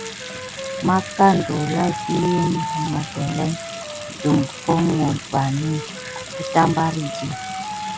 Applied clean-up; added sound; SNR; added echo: none; Wind instrument, woodwind instrument + Bathtub (filling or washing) / Sink (filling or washing) / Water tap, faucet; 8 dB; none.